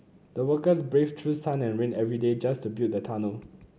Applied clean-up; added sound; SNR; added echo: none; none; none; none.